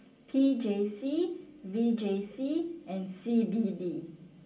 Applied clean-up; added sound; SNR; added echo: none; none; none; reverberation time 0.3 s.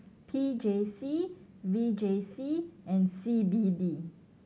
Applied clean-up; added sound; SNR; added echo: none; none; none; none.